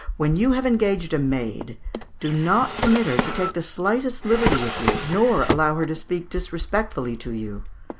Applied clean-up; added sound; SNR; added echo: none; Drawer open or close; 5 dB; none.